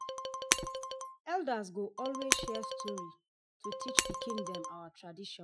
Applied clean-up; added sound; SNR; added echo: classical method Wiener filter.